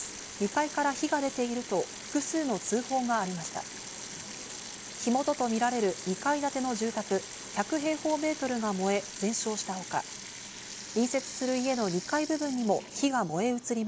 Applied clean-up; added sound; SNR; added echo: none; Sink (filling or washing) / Water tap, faucet; 12 dB; none.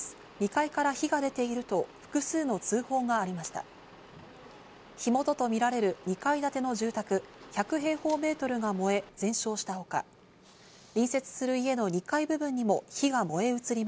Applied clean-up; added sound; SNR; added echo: none; none; none; none.